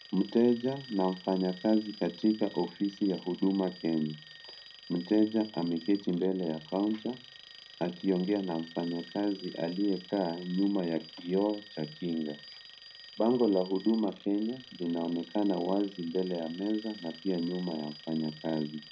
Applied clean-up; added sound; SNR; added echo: none; Alarm; 19 dB; reverberation time 0.4 s.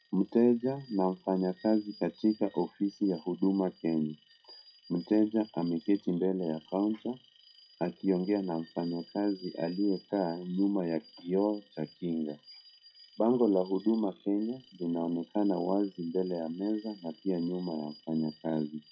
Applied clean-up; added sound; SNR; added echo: classical method WPE with log-MMSE.